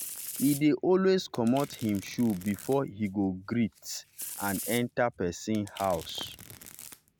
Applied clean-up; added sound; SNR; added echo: none; Domestic sounds, home sounds; 15 dB; none.